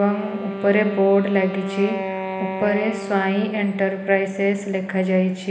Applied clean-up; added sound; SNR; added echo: none; Wind instrument, woodwind instrument; 9 dB; reverberation time 1.1 s.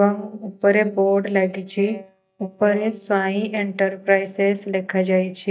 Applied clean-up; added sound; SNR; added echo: neural mask model DeepFilterNet 3.